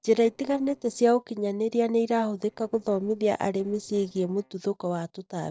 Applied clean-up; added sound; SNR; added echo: neural separator model SepFormer DNS4.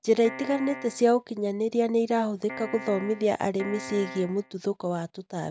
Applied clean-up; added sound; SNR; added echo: none; Piano; 13 dB; none.